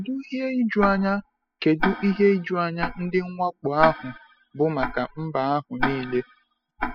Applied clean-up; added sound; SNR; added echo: classical method spectral subtraction.